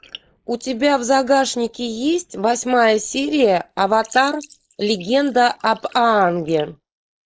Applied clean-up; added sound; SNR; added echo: neural mask model Resemble Enhance denoiser.